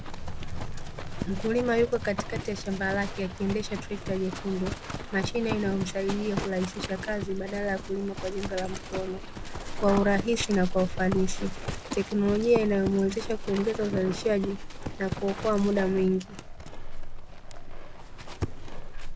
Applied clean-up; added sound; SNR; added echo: none; Livestock, farm animals, working animals; 5 dB; none.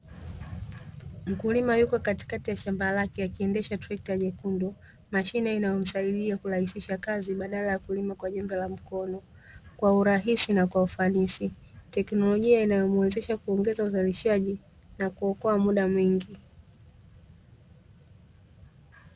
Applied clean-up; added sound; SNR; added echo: none; none; none; none.